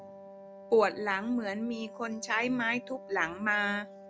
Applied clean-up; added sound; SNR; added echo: none; Wind instrument, woodwind instrument; 16 dB; none.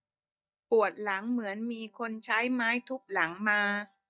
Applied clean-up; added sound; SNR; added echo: neural mask model DeepFilterNet 3.